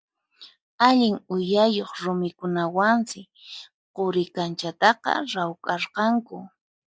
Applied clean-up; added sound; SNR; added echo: none; none; none; none.